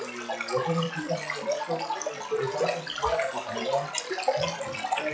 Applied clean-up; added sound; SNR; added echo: classical method WPE with log-MMSE.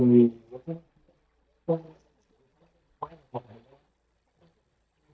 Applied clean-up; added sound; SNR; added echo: neural mask model DeepFilterNet 3.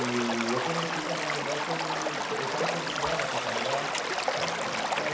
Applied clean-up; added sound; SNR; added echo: none; Stream / Liquid; -4 dB; reverberation time 0.7 s.